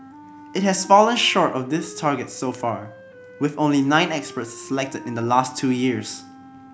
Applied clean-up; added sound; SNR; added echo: none; Wind instrument, woodwind instrument; 19 dB; none.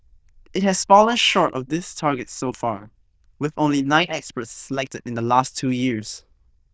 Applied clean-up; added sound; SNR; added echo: neural diffusion model UNIVERSE++.